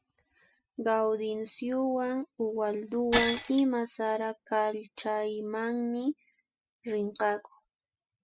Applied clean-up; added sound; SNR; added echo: classical method spectral subtraction.